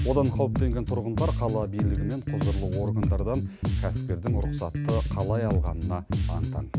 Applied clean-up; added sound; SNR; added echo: none; Bass guitar; -3 dB; none.